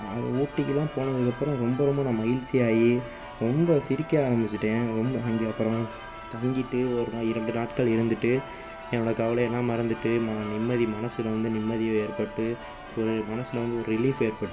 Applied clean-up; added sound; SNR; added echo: none; Church bell; 14 dB; reverberation time 2.1 s.